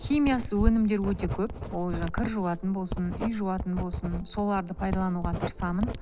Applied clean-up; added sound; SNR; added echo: none; Writing; 5 dB; none.